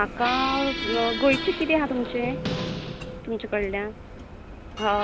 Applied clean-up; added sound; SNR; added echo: none; Squeak + Bell; 5 dB; none.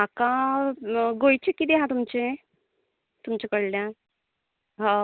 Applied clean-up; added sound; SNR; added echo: none; none; none; none.